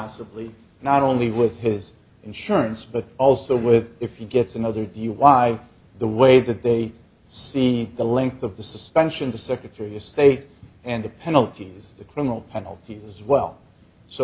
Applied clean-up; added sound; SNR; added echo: none; none; none; none.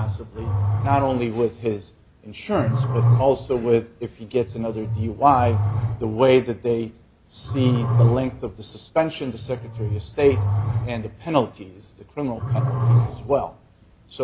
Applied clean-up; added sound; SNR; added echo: none; Growling; 1 dB; none.